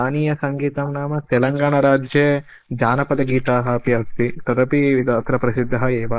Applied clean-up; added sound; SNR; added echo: neural mask model Resemble Enhance denoiser.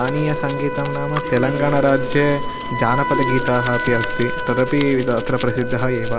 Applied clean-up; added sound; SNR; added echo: none; Domestic sounds, home sounds + Wind instrument, woodwind instrument; 4 dB; none.